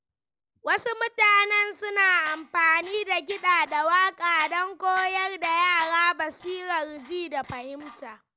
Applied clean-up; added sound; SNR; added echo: neural separator model SepFormer DNS4.